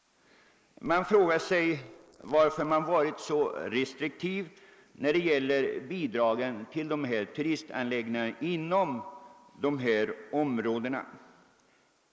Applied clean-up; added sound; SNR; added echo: neural mask model Resemble Enhance denoiser.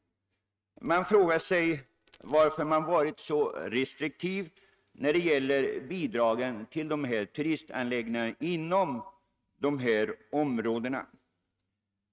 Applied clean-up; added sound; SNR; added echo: neural mask model RNNoise.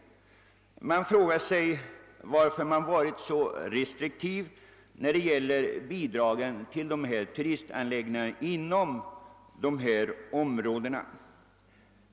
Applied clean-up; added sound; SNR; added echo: none; none; none; none.